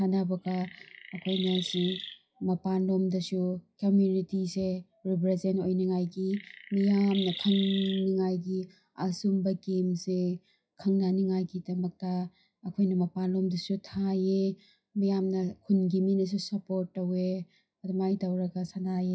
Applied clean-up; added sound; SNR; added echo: classical method WPE with log-MMSE.